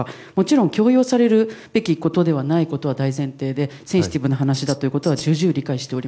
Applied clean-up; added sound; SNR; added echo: none; Tambourine; 16 dB; none.